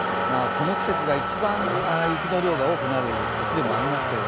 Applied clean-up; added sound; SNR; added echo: none; Motor vehicle (road); -1 dB; none.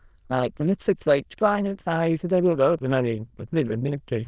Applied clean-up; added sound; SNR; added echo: neural diffusion model UNIVERSE++.